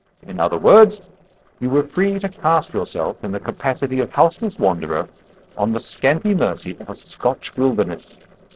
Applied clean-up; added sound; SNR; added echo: neural separator model SepFormer DNS4.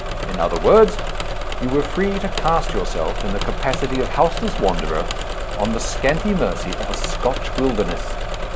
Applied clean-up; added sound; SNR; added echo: none; Engine / Mechanisms; 2 dB; none.